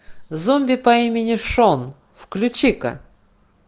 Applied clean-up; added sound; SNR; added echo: none; none; none; none.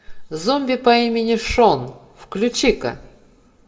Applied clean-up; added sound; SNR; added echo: none; none; none; reverberation time 0.4 s.